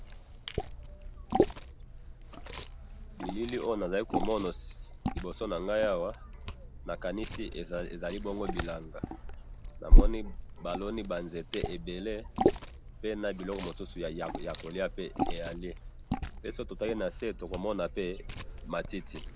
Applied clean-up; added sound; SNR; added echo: none; Liquid; -5 dB; none.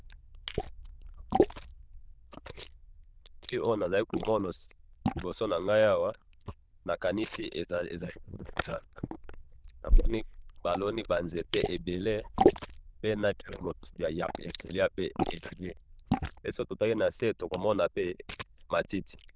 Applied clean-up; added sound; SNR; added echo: neural diffusion model UNIVERSE++.